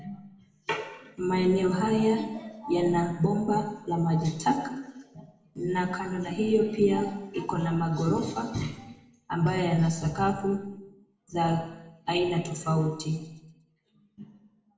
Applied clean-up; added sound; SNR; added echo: none; none; none; reverberation time 1.0 s.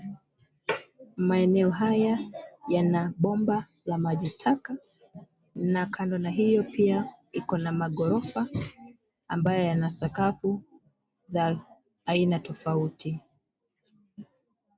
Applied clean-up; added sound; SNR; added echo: none; none; none; none.